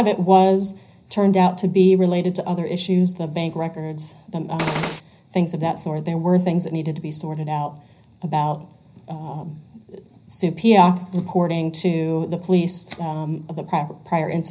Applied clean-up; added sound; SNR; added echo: none; Gunshot, gunfire; 5 dB; reverberation time 0.5 s.